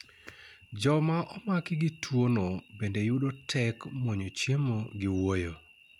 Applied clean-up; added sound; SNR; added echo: none; none; none; none.